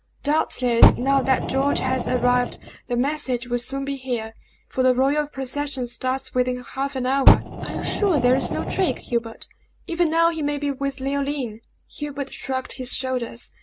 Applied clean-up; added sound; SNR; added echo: none; Fire; -1 dB; none.